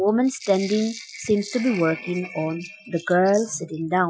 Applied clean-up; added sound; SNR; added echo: classical method Wiener filter.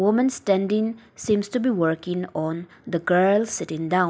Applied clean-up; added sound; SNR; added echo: none; none; none; none.